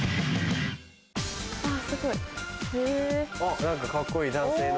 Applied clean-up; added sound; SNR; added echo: none; none; none; none.